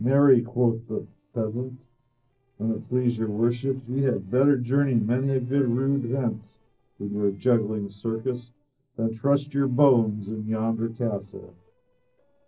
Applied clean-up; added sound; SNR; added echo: neural separator model SepFormer DNS4.